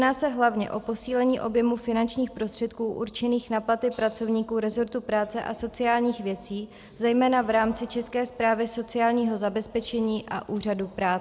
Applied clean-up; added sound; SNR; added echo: none; none; none; none.